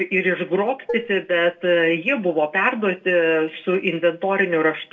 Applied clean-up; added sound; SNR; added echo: neural separator model SepFormer DNS4.